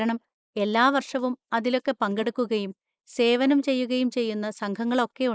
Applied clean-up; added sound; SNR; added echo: neural mask model Resemble Enhance denoiser.